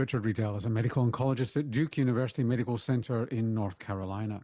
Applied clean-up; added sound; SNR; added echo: none; none; none; none.